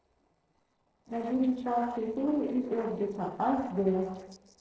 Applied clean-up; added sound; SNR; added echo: neural separator model SepFormer DNS4.